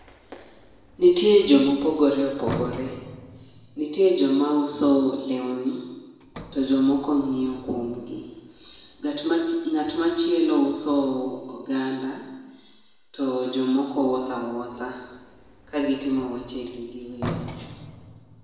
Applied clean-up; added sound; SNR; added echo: none; Sliding door; 17 dB; reverberation time 1.1 s.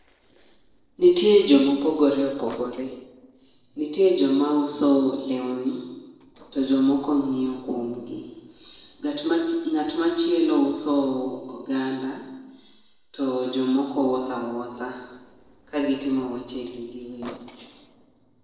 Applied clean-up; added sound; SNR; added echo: neural separator model SepFormer DNS4.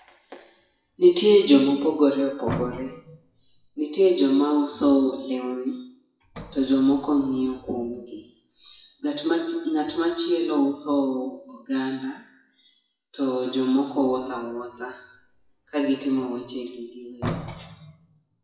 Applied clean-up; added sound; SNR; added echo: classical method WPE with log-MMSE.